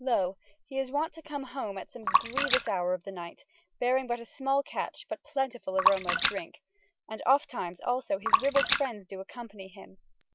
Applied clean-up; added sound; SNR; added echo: none; Splash, splatter; 0 dB; none.